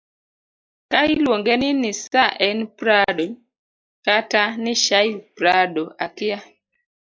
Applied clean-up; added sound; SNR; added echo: neural mask model Resemble Enhance denoiser.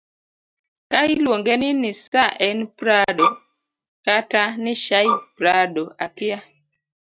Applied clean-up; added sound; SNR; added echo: neural mask model RNNoise.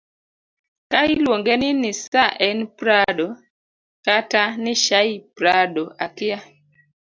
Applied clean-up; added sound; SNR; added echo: none; none; none; none.